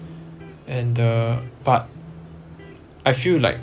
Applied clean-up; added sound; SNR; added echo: none; Electric guitar; 12 dB; none.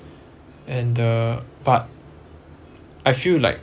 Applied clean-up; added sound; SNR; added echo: none; none; none; none.